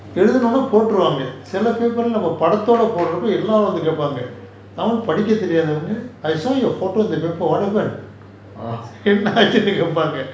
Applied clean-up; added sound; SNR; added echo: none; none; none; none.